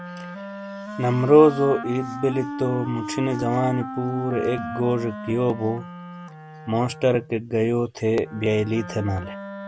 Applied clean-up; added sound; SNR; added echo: none; Wind instrument, woodwind instrument; 11 dB; none.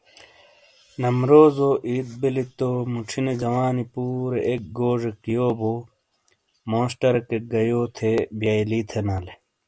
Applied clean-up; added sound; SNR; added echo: none; none; none; none.